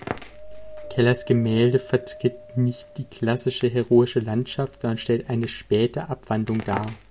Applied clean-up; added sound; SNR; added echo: none; Wind + Crackle; 17 dB; none.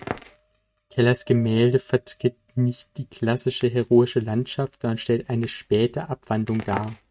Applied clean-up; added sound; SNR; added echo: neural mask model RNNoise.